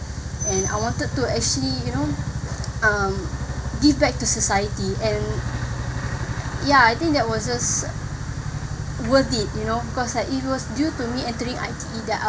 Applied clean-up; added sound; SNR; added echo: none; none; none; none.